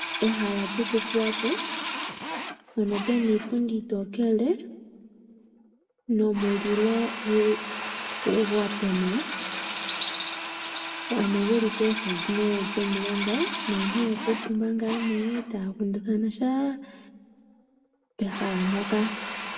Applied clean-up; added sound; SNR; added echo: none; Drill; 7 dB; reverberation time 1.0 s.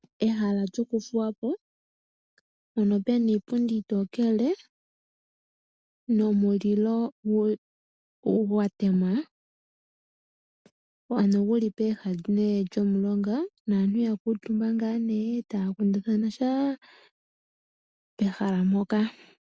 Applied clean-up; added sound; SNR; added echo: none; none; none; none.